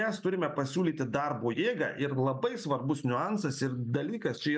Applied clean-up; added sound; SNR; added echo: neural mask model Resemble Enhance denoiser.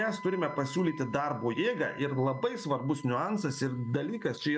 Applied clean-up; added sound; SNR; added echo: none; Wind instrument, woodwind instrument; 17 dB; none.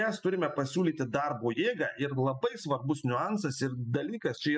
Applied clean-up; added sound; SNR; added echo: classical method spectral subtraction.